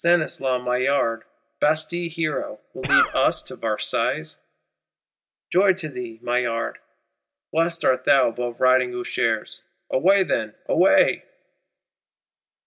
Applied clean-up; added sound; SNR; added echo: none; Cough; 0 dB; none.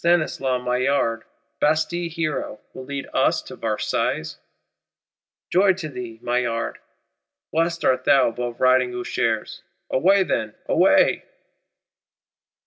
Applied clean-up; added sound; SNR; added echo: none; none; none; none.